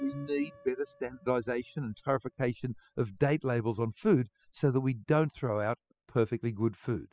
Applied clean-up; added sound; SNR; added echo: classical method spectral subtraction.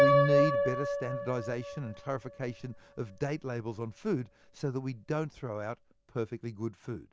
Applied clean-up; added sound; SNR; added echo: none; Piano; -2 dB; none.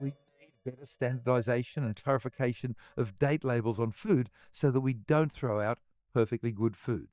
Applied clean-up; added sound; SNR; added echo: neural mask model DeepFilterNet 3.